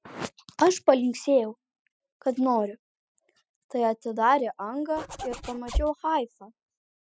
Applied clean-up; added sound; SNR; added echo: classical method spectral subtraction.